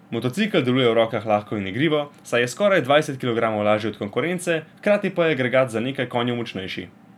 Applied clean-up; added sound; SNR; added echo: none; none; none; none.